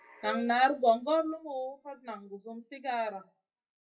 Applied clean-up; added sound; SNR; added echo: classical method WPE with log-MMSE.